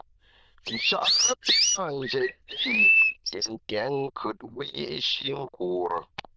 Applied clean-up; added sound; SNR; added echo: neural diffusion model UNIVERSE++.